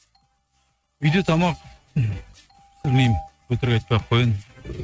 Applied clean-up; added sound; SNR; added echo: neural mask model RNNoise.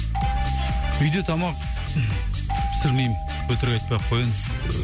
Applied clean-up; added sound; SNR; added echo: none; Doorbell; 12 dB; none.